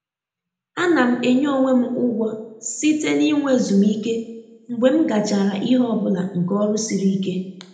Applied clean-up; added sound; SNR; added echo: none; none; none; reverberation time 0.7 s.